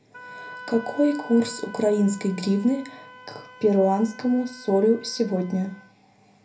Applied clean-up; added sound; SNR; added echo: none; Wind instrument, woodwind instrument; 19 dB; reverberation time 0.3 s.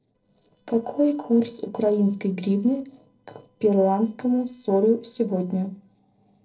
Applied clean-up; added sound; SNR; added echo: neural separator model SepFormer DNS4.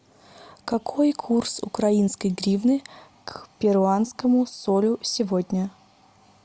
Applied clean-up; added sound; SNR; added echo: none; none; none; none.